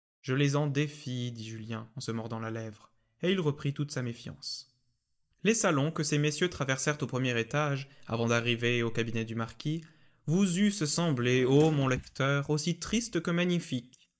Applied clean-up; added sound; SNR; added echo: neural mask model DeepFilterNet 3.